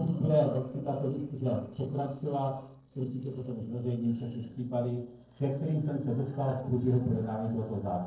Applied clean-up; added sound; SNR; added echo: neural separator model SepFormer DNS4.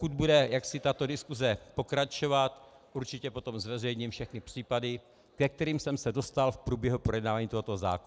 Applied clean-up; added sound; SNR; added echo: none; none; none; none.